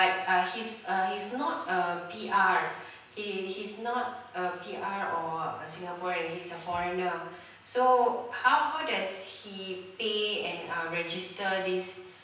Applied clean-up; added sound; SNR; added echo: none; none; none; reverberation time 0.9 s.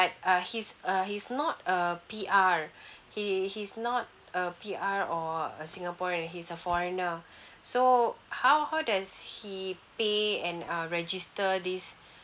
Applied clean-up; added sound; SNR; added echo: none; none; none; none.